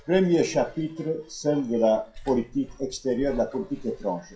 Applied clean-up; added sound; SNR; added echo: classical method WPE with log-MMSE.